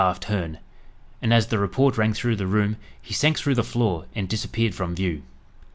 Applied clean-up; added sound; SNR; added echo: none; none; none; none.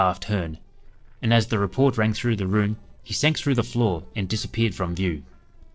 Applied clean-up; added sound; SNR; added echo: neural separator model SepFormer DNS4.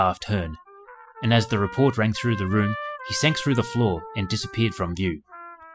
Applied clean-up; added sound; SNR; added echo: classical method spectral subtraction.